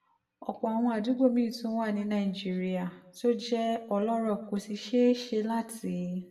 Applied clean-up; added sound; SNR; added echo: none; none; none; reverberation time 0.6 s.